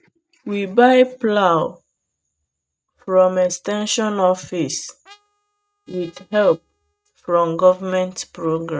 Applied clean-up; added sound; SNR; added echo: neural mask model RNNoise.